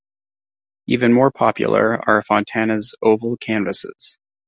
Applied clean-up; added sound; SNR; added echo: none; none; none; none.